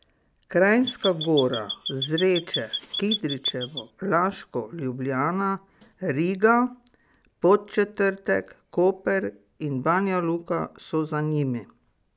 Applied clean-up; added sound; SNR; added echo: none; Squeak / Chirp, tweet; 7 dB; none.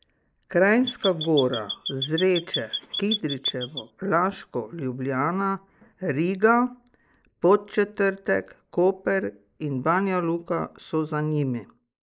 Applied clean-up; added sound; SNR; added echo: neural mask model Resemble Enhance denoiser.